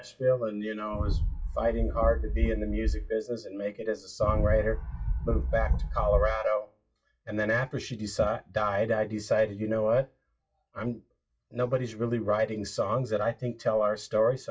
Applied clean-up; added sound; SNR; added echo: classical method WPE with log-MMSE.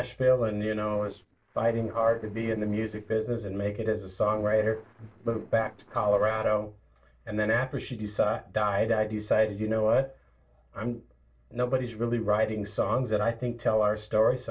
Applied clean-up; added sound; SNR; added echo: neural separator model SepFormer DNS4.